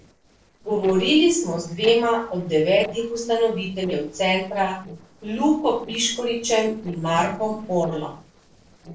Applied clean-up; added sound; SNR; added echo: neural separator model SepFormer DNS4.